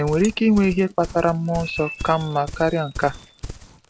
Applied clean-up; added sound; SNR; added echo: none; Livestock, farm animals, working animals; 15 dB; none.